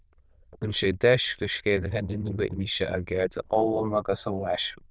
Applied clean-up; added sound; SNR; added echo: neural diffusion model UNIVERSE++.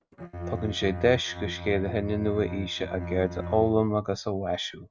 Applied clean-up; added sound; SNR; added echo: neural mask model RNNoise.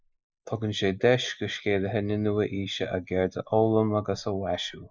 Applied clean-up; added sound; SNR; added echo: neural mask model Resemble Enhance denoiser.